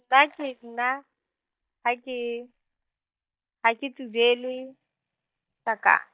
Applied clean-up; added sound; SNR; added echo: neural mask model DeepFilterNet 3.